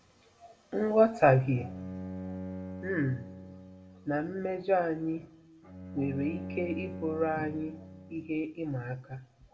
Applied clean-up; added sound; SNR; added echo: none; Bowed string instrument; 12 dB; reverberation time 0.4 s.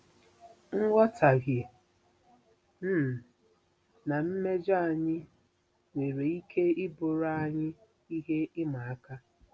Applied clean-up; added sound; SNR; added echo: none; none; none; none.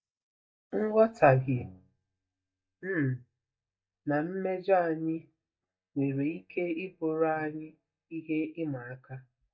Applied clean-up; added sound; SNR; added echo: neural mask model DeepFilterNet 3.